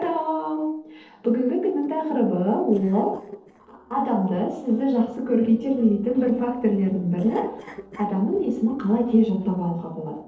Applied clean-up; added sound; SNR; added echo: neural separator model SepFormer DNS4.